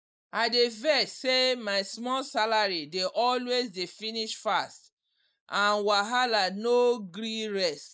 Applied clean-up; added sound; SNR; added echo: neural mask model Resemble Enhance denoiser.